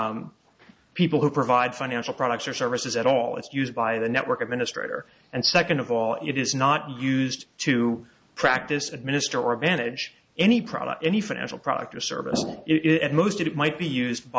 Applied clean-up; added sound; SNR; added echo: none; none; none; none.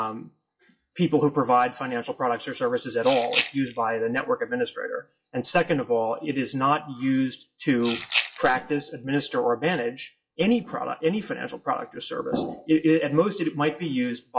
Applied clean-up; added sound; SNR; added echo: classical method WPE with log-MMSE.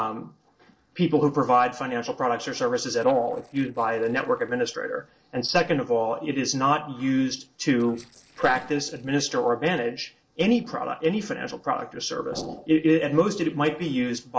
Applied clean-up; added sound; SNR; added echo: neural separator model SepFormer DNS4.